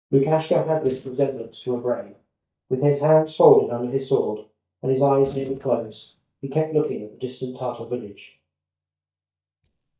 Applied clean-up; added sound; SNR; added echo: neural mask model DeepFilterNet 3.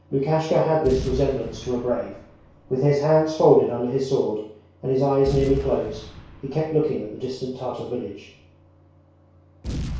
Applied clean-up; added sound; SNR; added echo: none; Boom; 13 dB; reverberation time 0.6 s.